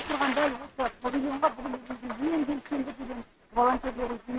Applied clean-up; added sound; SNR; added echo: neural mask model RNNoise.